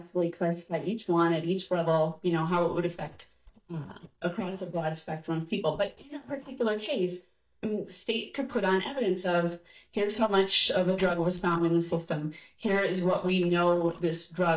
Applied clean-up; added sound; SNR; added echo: neural mask model DeepFilterNet 3.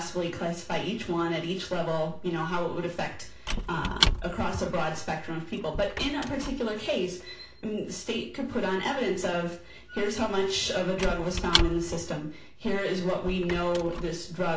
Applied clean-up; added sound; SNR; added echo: none; Squeak / Wood; 6 dB; reverberation time 0.3 s.